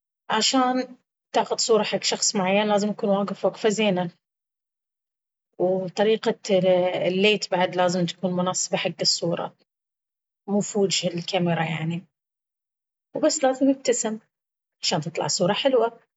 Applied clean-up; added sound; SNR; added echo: none; none; none; none.